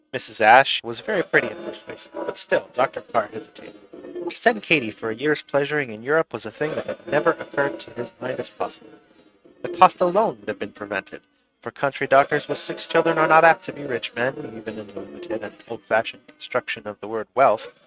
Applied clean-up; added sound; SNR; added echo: neural mask model RNNoise.